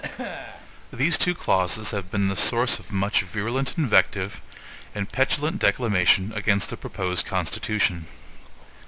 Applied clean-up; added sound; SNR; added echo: none; Chewing, mastication / Cough; 19 dB; none.